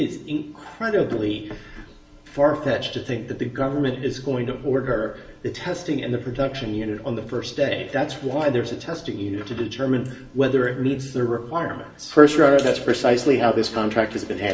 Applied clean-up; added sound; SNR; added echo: none; none; none; reverberation time 0.7 s.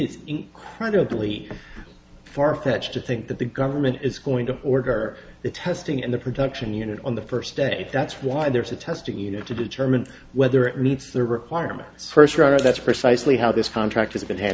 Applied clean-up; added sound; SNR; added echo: none; none; none; none.